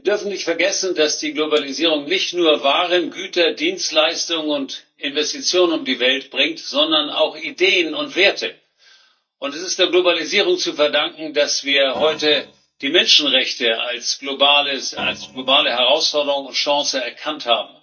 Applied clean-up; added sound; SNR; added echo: neural mask model DeepFilterNet 3.